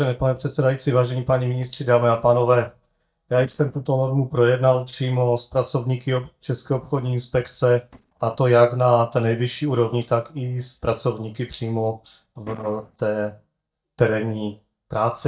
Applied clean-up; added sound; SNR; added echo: neural mask model DeepFilterNet 3.